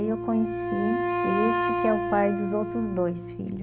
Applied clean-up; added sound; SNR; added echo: none; Wind instrument, woodwind instrument; 1 dB; none.